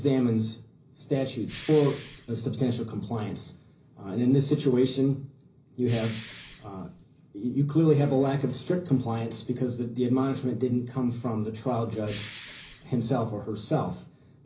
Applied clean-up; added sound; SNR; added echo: none; Respiratory sounds; 11 dB; reverberation time 0.5 s.